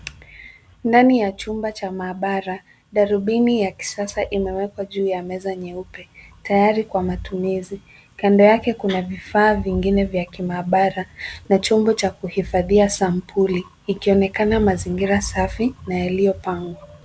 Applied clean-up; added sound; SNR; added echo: none; none; none; none.